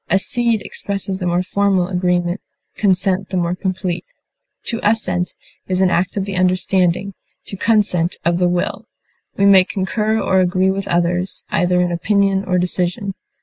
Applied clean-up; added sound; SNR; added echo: none; none; none; none.